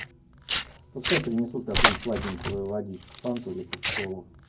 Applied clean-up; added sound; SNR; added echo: none; Tearing; -3 dB; reverberation time 0.3 s.